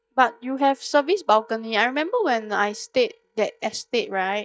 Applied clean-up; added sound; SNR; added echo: neural mask model DeepFilterNet 3.